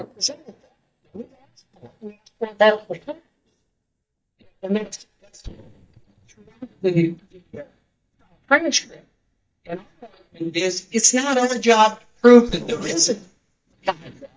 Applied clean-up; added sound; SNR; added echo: neural mask model DeepFilterNet 3.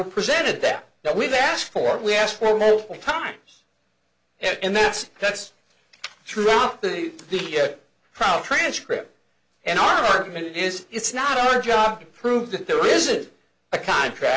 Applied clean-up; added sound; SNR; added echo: none; none; none; none.